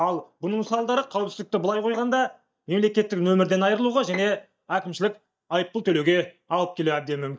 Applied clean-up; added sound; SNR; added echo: neural mask model DeepFilterNet 3.